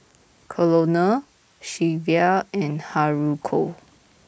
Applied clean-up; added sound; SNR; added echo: neural mask model Resemble Enhance denoiser.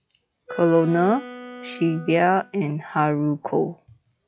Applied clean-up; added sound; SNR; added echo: classical method log-MMSE.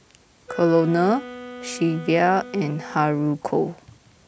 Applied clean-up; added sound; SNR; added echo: none; Wind instrument, woodwind instrument; 15 dB; none.